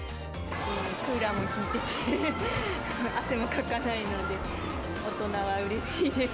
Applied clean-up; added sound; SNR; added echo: none; Vehicle + Guitar; 14 dB; none.